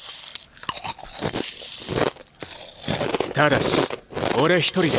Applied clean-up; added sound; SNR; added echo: none; Chewing, mastication; 0 dB; none.